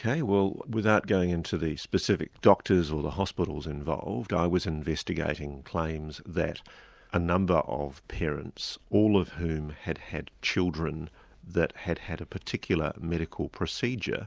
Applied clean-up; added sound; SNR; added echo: none; none; none; none.